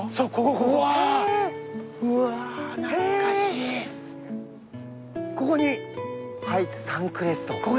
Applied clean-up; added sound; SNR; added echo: none; none; none; none.